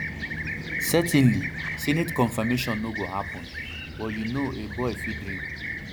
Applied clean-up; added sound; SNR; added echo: none; Fixed-wing aircraft, airplane; 6 dB; none.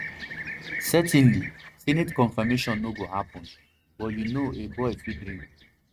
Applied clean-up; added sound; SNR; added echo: neural mask model RNNoise.